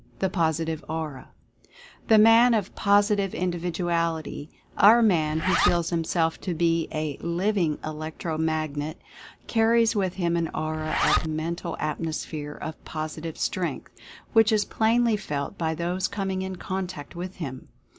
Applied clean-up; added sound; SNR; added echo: none; Zipper (clothing); 6 dB; none.